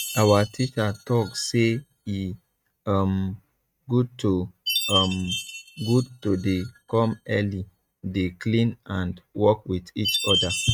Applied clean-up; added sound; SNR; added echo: neural mask model RNNoise.